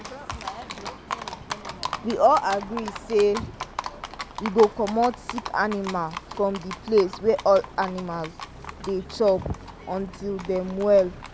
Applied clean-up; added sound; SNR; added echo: none; Livestock, farm animals, working animals; 11 dB; none.